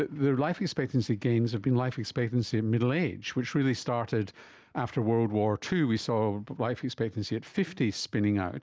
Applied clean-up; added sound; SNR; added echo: none; none; none; none.